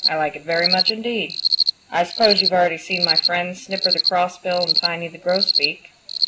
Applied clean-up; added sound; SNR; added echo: none; Cricket; 0 dB; none.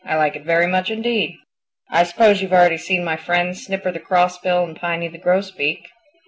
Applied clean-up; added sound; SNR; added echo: none; none; none; none.